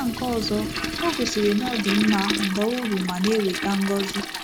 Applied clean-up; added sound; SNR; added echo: none; Toilet flush; 5 dB; none.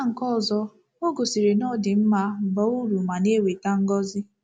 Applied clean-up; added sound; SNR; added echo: none; none; none; none.